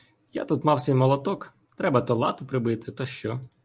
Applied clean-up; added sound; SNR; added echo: none; none; none; none.